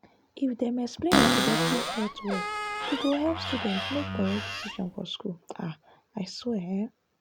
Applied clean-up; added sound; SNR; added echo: none; Cupboard open or close; -3 dB; none.